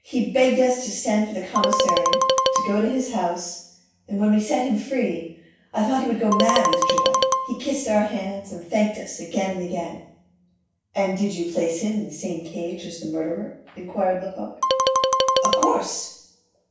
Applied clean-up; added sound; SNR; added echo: none; Marimba, xylophone; -4 dB; reverberation time 0.7 s.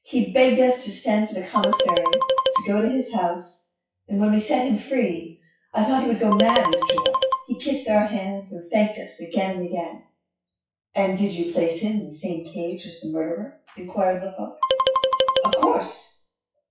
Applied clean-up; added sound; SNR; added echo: classical method WPE with log-MMSE.